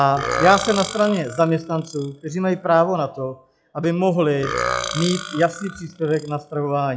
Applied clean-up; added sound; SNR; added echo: classical method log-MMSE.